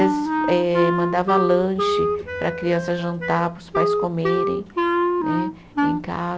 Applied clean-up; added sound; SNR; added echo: none; Wind instrument, woodwind instrument; -1 dB; none.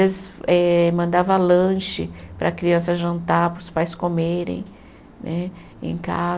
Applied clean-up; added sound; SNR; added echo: none; none; none; none.